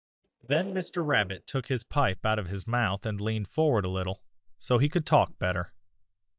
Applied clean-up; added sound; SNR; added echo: neural mask model DeepFilterNet 3.